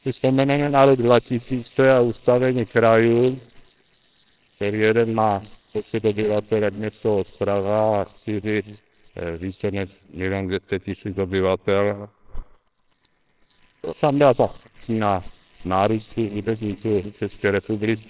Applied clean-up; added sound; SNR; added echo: neural separator model SepFormer WHAMR!.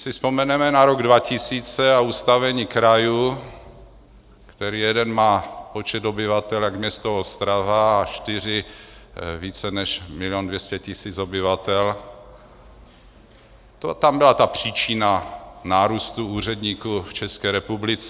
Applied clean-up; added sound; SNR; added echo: none; none; none; none.